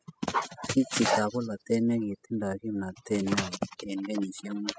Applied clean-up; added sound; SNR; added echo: classical method spectral subtraction.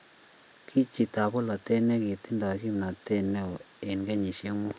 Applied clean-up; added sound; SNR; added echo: none; none; none; none.